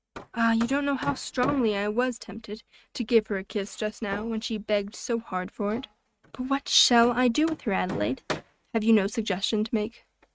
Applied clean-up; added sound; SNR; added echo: neural mask model RNNoise.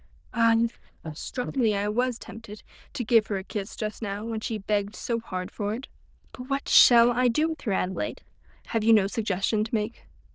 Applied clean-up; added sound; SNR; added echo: neural diffusion model UNIVERSE++.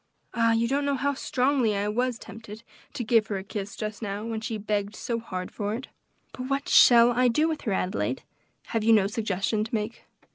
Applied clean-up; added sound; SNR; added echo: none; none; none; none.